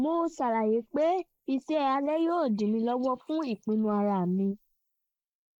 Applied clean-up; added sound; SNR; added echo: neural mask model Resemble Enhance denoiser.